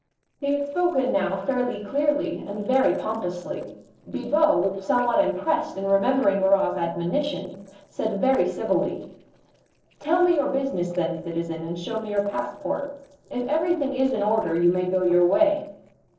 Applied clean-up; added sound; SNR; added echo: neural separator model SepFormer DNS4.